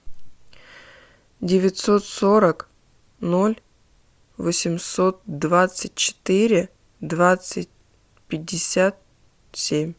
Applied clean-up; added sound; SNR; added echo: none; none; none; none.